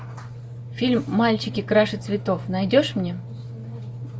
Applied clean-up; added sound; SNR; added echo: none; none; none; none.